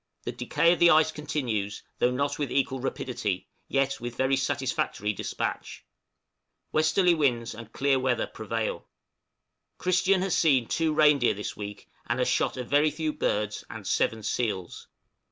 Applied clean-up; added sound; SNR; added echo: none; none; none; none.